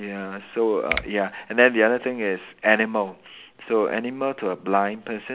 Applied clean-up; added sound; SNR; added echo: none; Finger snapping; 12 dB; none.